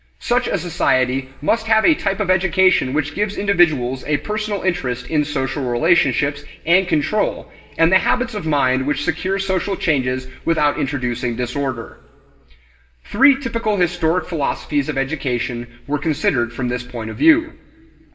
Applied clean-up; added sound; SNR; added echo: none; none; none; reverberation time 1.9 s.